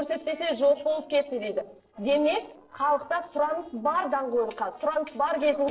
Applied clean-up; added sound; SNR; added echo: neural separator model SepFormer DNS4.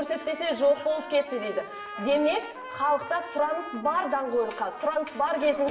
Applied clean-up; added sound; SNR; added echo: none; Trumpet; 14 dB; reverberation time 1.0 s.